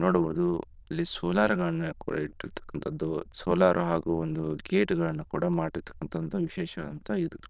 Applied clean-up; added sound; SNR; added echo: neural diffusion model UNIVERSE++.